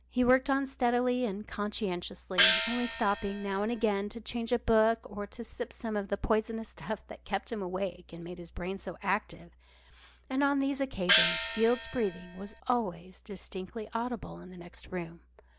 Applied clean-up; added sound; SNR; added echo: none; Gong; -1 dB; none.